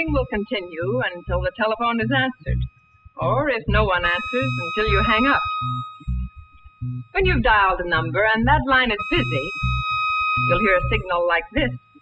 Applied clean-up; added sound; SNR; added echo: classical method spectral subtraction.